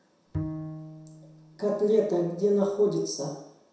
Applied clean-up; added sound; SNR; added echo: none; Bowed string instrument; 12 dB; reverberation time 0.7 s.